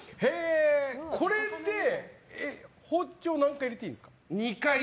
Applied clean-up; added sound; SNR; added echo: none; none; none; none.